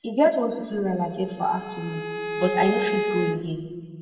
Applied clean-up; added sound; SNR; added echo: none; Bowed string instrument; 4 dB; reverberation time 1.4 s.